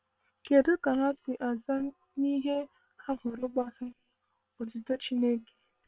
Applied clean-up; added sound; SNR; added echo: neural separator model SepFormer WHAM!.